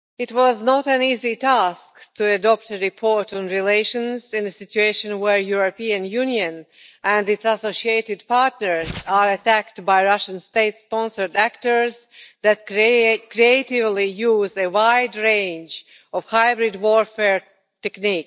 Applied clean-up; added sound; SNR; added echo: neural mask model DeepFilterNet 3.